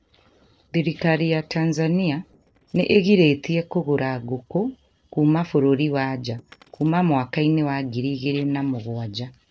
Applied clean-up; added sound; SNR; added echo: neural separator model SepFormer DNS4.